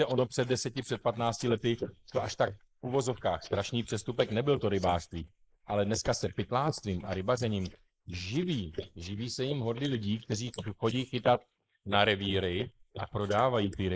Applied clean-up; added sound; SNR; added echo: neural mask model Resemble Enhance denoiser.